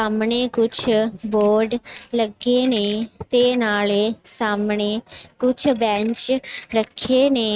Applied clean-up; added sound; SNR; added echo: neural mask model RNNoise.